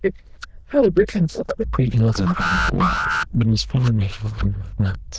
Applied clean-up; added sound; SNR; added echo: neural diffusion model UNIVERSE++.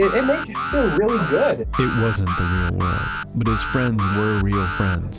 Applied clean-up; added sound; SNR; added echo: none; Alarm; 7 dB; none.